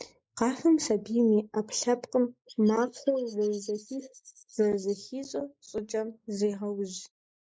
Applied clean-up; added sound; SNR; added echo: neural mask model Resemble Enhance denoiser.